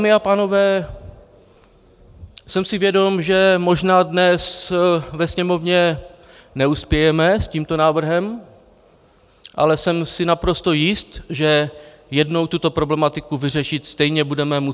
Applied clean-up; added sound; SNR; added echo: none; none; none; none.